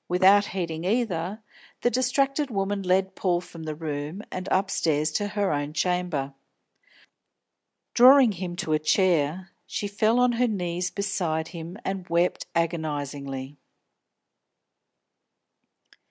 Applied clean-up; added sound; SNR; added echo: none; none; none; none.